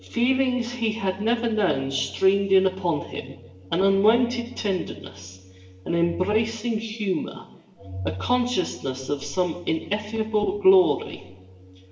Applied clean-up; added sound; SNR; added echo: none; Organ; 18 dB; reverberation time 0.9 s.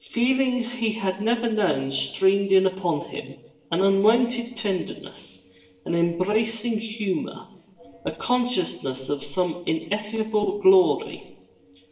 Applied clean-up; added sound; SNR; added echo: neural separator model SepFormer DNS4.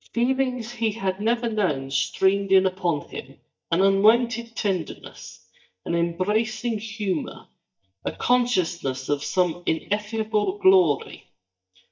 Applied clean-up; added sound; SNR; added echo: neural mask model DeepFilterNet 3.